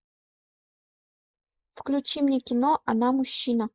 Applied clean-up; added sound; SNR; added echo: neural mask model Resemble Enhance denoiser.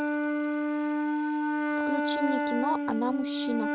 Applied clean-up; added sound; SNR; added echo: none; Wind instrument, woodwind instrument; -5 dB; none.